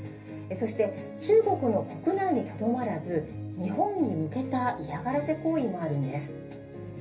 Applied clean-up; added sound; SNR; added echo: none; none; none; reverberation time 0.3 s.